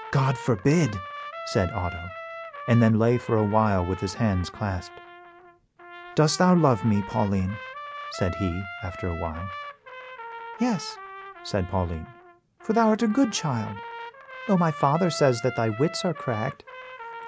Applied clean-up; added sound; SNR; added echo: none; Trumpet; 13 dB; none.